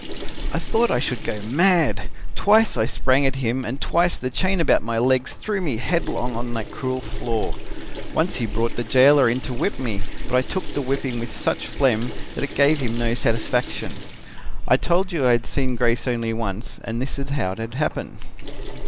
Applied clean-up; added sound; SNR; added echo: none; Sink (filling or washing) / Water tap, faucet; 0 dB; none.